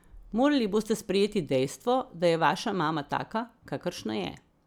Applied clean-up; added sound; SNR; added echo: none; none; none; none.